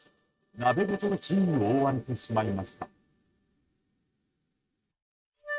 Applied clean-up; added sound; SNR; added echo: neural mask model RNNoise.